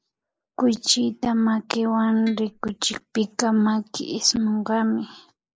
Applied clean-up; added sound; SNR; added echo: neural mask model Resemble Enhance denoiser.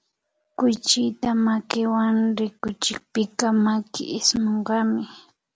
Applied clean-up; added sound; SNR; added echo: none; none; none; none.